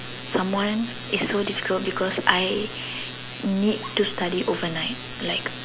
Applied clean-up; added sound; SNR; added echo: none; none; none; none.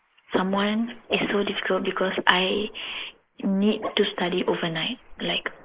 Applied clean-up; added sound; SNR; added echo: neural mask model Resemble Enhance denoiser.